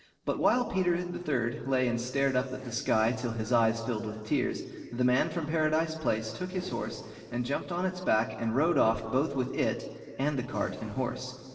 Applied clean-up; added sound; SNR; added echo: neural separator model SepFormer DNS4.